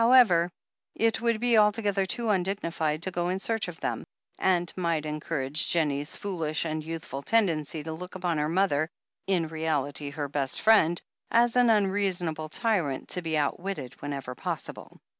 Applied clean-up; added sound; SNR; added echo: none; none; none; none.